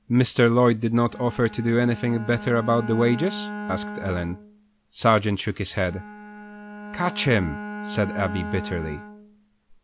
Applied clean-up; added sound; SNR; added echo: none; Bowed string instrument; 12 dB; none.